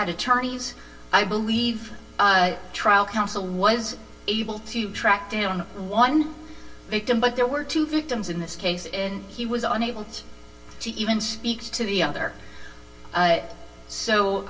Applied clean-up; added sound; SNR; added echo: none; none; none; reverberation time 0.2 s.